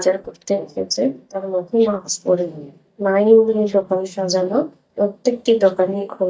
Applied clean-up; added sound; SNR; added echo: neural mask model DeepFilterNet 3.